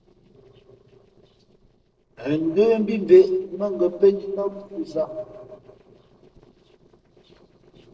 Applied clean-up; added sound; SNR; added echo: neural separator model SepFormer DNS4.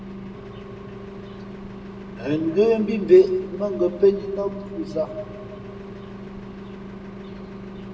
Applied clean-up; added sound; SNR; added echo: none; Engine; 12 dB; reverberation time 1.0 s.